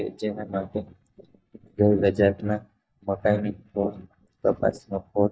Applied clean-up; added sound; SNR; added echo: neural mask model DeepFilterNet 3.